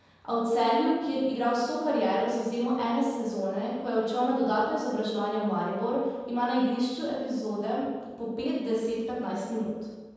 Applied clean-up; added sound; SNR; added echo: none; none; none; reverberation time 1.2 s.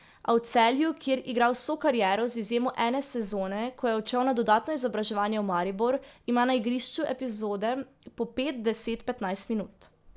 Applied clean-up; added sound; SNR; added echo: none; none; none; none.